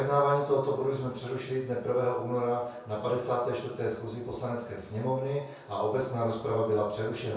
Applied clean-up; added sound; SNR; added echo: none; none; none; reverberation time 0.6 s.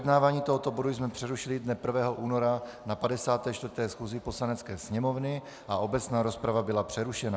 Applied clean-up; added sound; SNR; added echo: none; none; none; none.